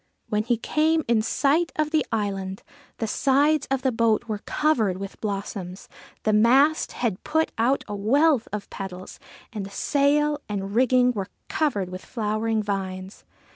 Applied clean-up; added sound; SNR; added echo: none; none; none; none.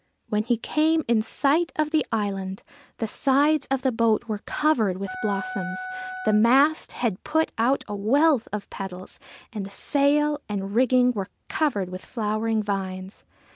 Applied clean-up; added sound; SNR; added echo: none; Wind instrument, woodwind instrument; 10 dB; none.